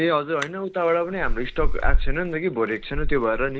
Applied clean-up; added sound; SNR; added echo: none; Chewing, mastication; -1 dB; none.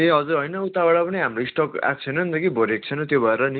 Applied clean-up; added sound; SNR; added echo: none; none; none; none.